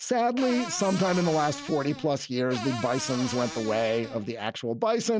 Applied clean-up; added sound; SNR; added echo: none; Cupboard open or close / Door; 11 dB; none.